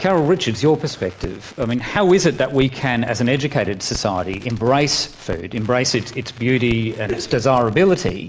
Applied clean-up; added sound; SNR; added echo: none; Crackle; 20 dB; none.